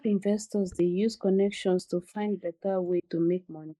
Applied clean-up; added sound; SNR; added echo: neural mask model Resemble Enhance denoiser.